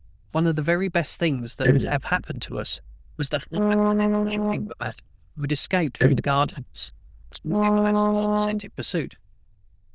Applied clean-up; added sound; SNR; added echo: neural diffusion model UNIVERSE++.